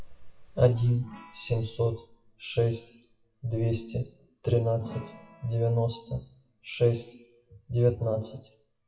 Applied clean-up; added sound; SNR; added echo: classical method WPE with log-MMSE.